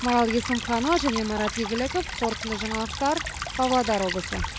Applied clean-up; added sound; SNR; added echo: none; Stream / Trickle, dribble; 6 dB; none.